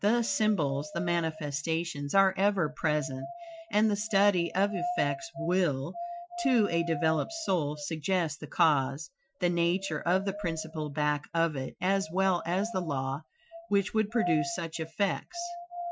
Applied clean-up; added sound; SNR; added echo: classical method Wiener filter.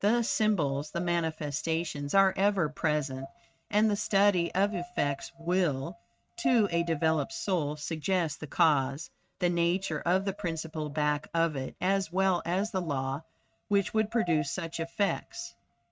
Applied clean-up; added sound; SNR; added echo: neural mask model RNNoise.